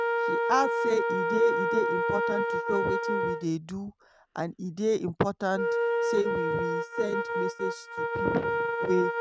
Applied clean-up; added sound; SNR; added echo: neural mask model RNNoise.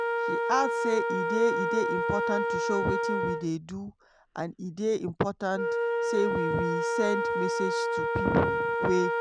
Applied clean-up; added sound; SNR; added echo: none; Wind instrument, woodwind instrument; -2 dB; none.